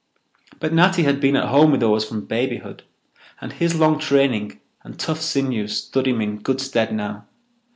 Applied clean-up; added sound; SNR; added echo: none; none; none; none.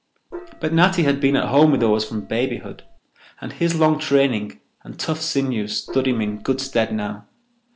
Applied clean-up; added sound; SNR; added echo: none; Gong; 17 dB; none.